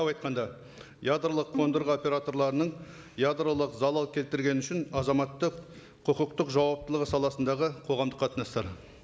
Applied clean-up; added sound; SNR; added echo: none; Bowed string instrument; 12 dB; none.